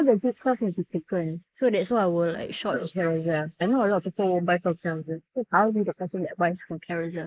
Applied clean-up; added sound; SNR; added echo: neural mask model Resemble Enhance denoiser.